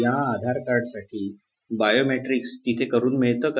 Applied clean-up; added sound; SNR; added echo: classical method Wiener filter.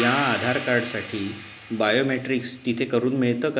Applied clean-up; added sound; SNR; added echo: none; Hi-hat; 11 dB; none.